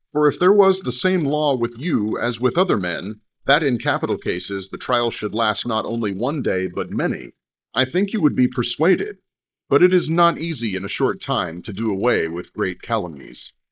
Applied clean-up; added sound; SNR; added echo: neural mask model Resemble Enhance denoiser.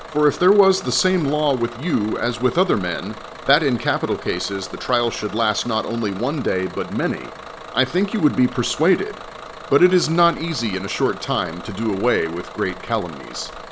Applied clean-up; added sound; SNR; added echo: none; Bus / Engine; 15 dB; none.